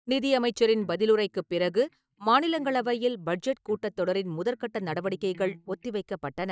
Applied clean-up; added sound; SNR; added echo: neural mask model DeepFilterNet 3.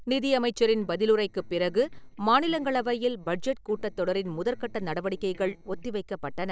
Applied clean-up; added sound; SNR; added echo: neural separator model SepFormer DNS4.